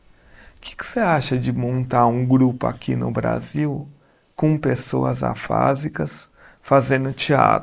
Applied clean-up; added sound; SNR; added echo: neural mask model Resemble Enhance denoiser.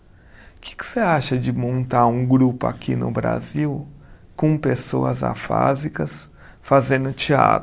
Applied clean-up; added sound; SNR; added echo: none; none; none; none.